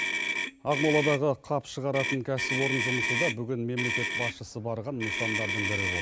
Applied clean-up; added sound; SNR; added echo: none; Motor vehicle (road); 1 dB; none.